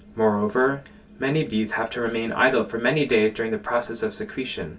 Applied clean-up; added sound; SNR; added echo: none; none; none; reverberation time 0.2 s.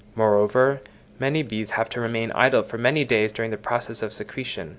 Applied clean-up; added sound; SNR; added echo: none; none; none; none.